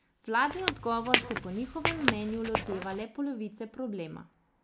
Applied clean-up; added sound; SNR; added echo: none; Squeak / Walk, footsteps; -1 dB; none.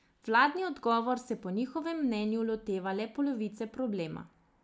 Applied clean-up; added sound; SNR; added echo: none; none; none; none.